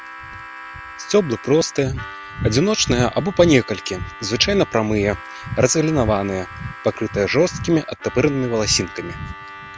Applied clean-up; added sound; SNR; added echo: none; Harmonica; 16 dB; none.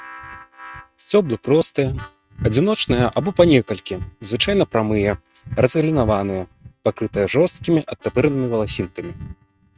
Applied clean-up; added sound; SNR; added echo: neural mask model RNNoise.